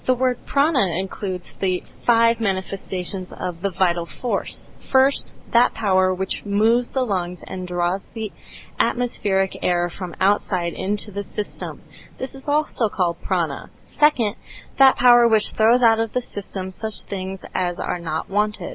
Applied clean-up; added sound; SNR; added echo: none; Rain; 18 dB; none.